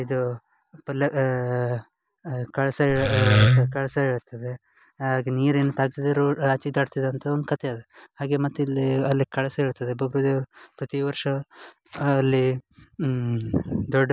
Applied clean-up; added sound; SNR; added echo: none; Wood; -5 dB; none.